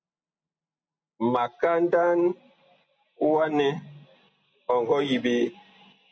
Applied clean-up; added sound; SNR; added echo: none; none; none; none.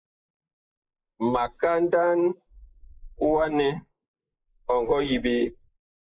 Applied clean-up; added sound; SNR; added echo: neural mask model Resemble Enhance denoiser.